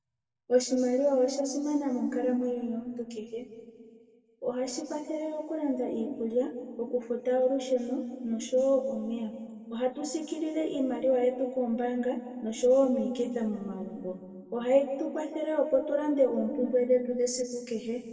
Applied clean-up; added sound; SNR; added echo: none; none; none; reverberation time 1.8 s.